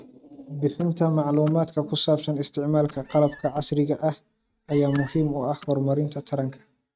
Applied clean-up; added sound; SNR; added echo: neural mask model RNNoise.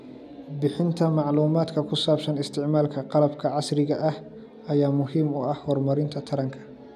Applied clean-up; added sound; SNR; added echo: none; none; none; none.